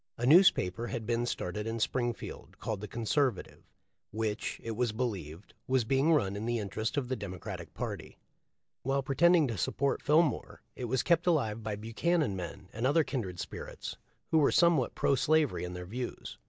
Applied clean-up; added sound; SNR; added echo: none; none; none; none.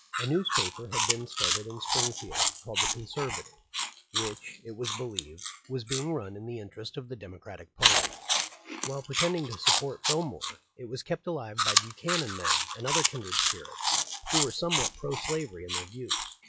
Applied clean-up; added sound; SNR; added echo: classical method log-MMSE.